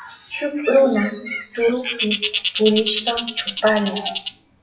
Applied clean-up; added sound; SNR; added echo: classical method WPE with log-MMSE.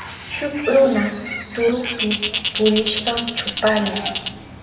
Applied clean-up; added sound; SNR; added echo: none; Bird; 6 dB; reverberation time 1.1 s.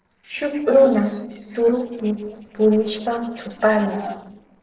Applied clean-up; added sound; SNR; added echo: neural separator model SepFormer DNS4.